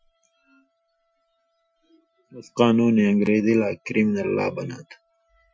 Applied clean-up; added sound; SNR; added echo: classical method Wiener filter.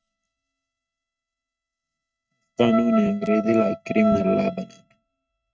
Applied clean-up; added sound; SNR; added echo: neural mask model RNNoise.